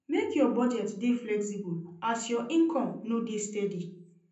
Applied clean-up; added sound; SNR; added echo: none; none; none; reverberation time 0.6 s.